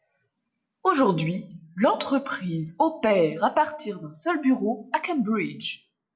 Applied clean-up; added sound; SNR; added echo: none; none; none; none.